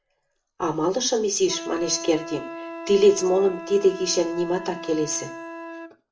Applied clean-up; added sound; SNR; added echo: none; Wind instrument, woodwind instrument; 13 dB; reverberation time 0.4 s.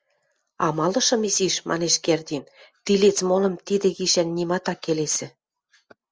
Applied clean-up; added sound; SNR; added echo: none; none; none; none.